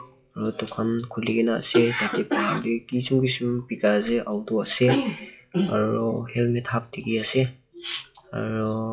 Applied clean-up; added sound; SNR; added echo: classical method WPE with log-MMSE.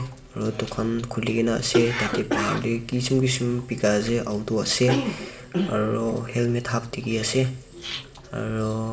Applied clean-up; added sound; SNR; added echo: none; Cough; 7 dB; reverberation time 2.1 s.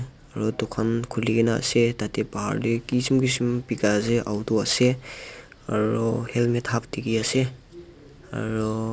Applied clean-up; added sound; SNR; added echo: none; none; none; none.